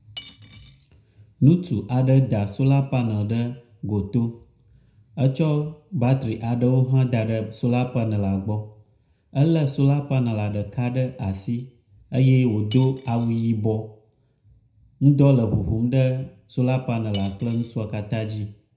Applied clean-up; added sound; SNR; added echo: none; Cutlery, silverware / Dishes, pots, and pans; 20 dB; reverberation time 0.5 s.